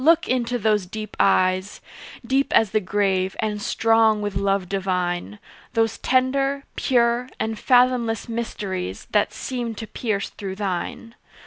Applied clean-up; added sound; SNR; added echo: none; none; none; none.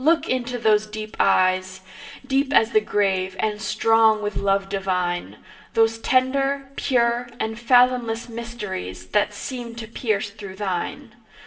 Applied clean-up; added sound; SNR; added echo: none; none; none; reverberation time 0.8 s.